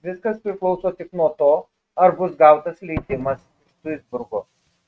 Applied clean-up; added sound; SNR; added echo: neural mask model RNNoise.